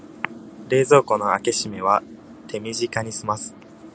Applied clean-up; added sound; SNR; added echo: none; none; none; none.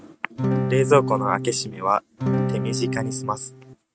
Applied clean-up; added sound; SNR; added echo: neural mask model RNNoise.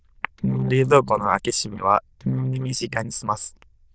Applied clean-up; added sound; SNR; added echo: neural diffusion model UNIVERSE++.